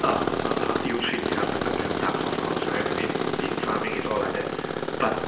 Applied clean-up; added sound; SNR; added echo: none; Tools; -3 dB; reverberation time 0.8 s.